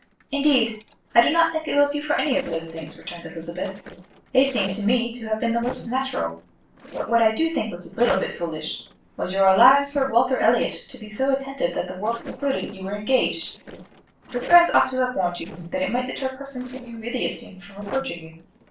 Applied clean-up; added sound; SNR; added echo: neural separator model SepFormer DNS4.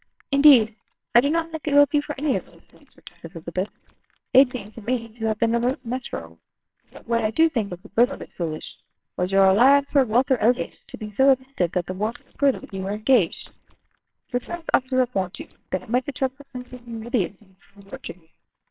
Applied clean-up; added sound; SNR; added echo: neural separator model SepFormer WHAMR!.